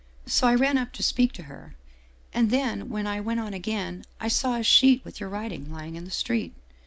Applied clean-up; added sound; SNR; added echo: none; none; none; none.